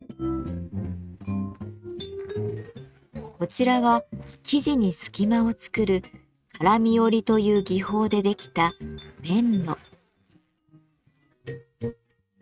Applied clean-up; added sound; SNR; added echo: neural mask model RNNoise.